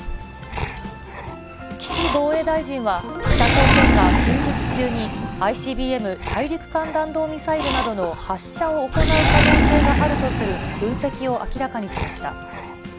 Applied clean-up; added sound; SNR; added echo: none; Animal; -3 dB; none.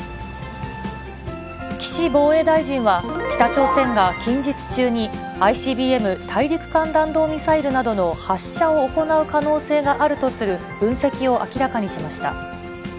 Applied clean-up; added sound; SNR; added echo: none; none; none; none.